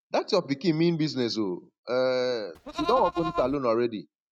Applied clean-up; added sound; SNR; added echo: neural mask model RNNoise.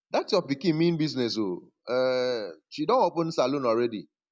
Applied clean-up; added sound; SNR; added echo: none; none; none; none.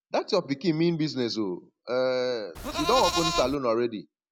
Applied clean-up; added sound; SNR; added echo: none; Livestock, farm animals, working animals; 2 dB; none.